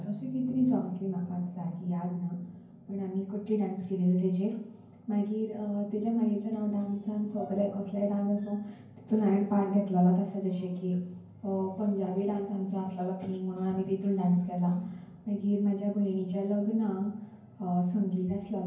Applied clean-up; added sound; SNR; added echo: none; none; none; reverberation time 0.9 s.